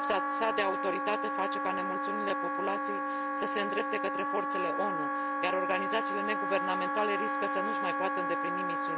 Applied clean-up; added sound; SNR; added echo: none; Wind instrument, woodwind instrument; -3 dB; none.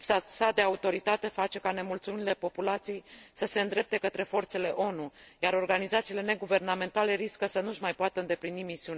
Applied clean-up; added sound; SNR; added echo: none; none; none; none.